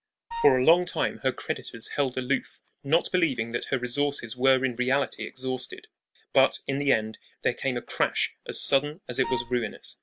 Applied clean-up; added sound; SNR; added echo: none; Wind instrument, woodwind instrument; 8 dB; none.